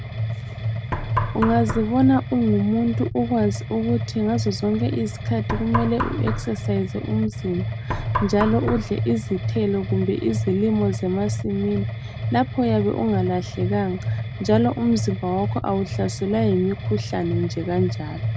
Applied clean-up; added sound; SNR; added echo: none; Mechanisms + Knock; 4 dB; none.